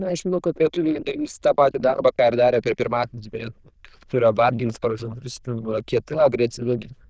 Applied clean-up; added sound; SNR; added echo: neural diffusion model UNIVERSE++.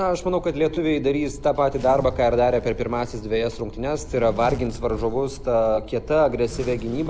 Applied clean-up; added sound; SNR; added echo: none; Zipper (clothing); 12 dB; none.